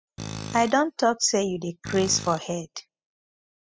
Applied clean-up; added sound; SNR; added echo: classical method spectral subtraction.